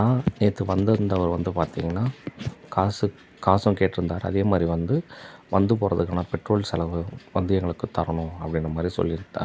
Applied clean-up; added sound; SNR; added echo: none; none; none; none.